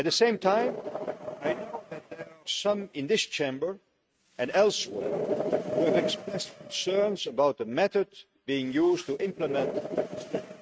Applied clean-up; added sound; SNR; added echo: neural mask model RNNoise.